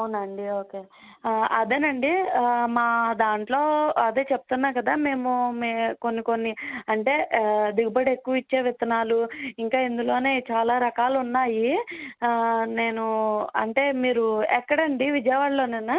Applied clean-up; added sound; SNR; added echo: none; none; none; none.